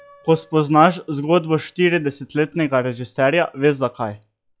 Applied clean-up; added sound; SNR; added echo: classical method log-MMSE.